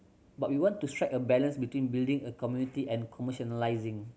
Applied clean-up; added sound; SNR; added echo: none; none; none; none.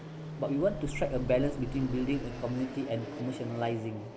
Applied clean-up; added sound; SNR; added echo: none; Wind + Fixed-wing aircraft, airplane; 6 dB; none.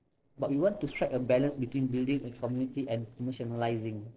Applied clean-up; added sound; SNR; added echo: neural separator model SepFormer DNS4.